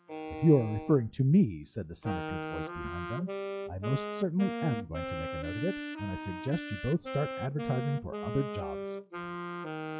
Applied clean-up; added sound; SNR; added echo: classical method log-MMSE.